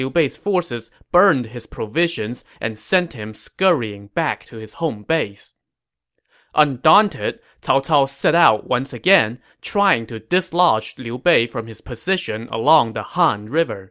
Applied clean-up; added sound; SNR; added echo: none; none; none; none.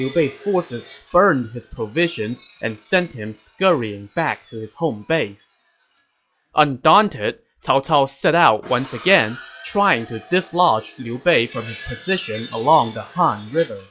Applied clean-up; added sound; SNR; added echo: classical method log-MMSE.